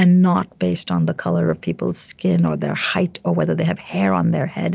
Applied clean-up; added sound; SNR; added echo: none; none; none; none.